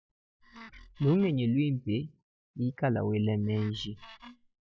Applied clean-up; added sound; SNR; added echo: classical method log-MMSE.